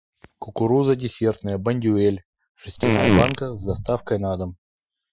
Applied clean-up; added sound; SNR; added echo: classical method Wiener filter.